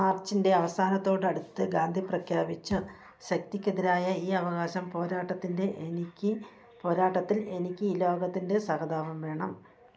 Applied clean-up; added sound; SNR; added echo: none; Thump, thud; 19 dB; none.